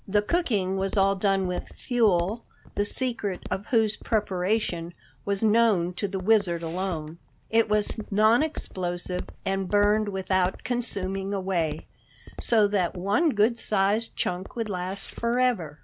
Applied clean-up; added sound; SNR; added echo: none; Walk, footsteps; 14 dB; none.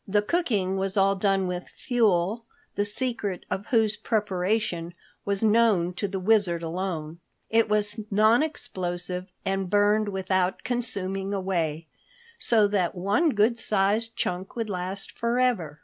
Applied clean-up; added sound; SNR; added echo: none; none; none; none.